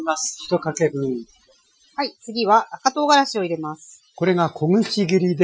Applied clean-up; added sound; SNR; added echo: classical method Wiener filter.